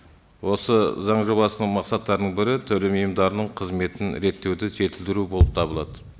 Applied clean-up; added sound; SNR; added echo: none; none; none; none.